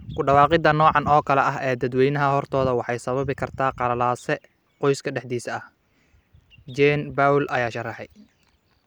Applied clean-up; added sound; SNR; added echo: none; none; none; none.